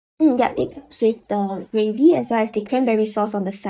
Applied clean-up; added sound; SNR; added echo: neural mask model DeepFilterNet 3.